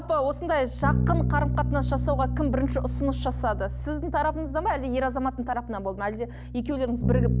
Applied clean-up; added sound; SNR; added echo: none; Bass guitar; 1 dB; none.